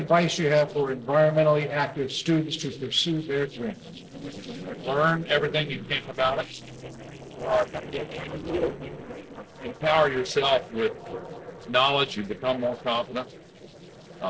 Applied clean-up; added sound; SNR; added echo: neural separator model SepFormer DNS4.